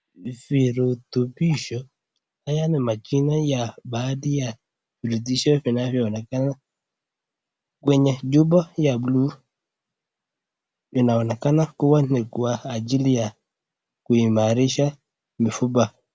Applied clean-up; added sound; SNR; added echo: none; none; none; none.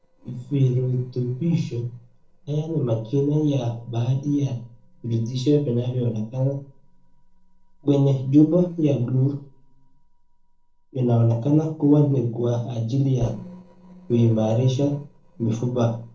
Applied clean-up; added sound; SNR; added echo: neural separator model SepFormer DNS4.